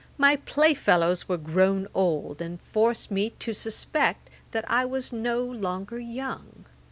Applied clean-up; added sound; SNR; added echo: none; none; none; none.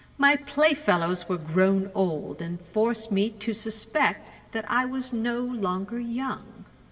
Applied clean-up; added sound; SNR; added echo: none; none; none; reverberation time 2.7 s.